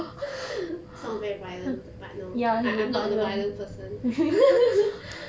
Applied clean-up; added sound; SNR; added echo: none; none; none; none.